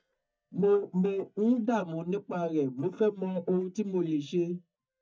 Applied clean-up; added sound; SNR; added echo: neural mask model DeepFilterNet 3.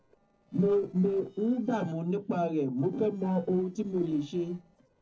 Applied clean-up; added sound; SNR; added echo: neural separator model SepFormer DNS4.